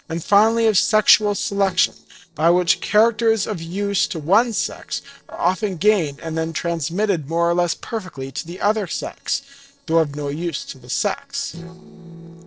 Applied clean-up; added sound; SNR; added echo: neural separator model SepFormer DNS4.